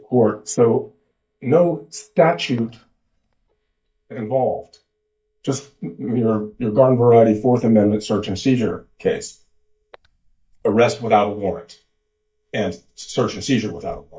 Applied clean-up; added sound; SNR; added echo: neural mask model DeepFilterNet 3.